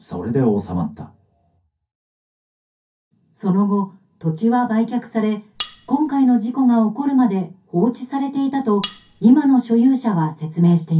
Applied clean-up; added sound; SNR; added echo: none; Cutlery, silverware; 15 dB; reverberation time 0.3 s.